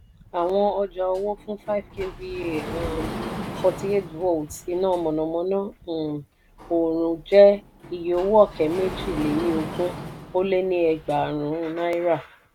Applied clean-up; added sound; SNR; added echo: none; Sliding door; 13 dB; none.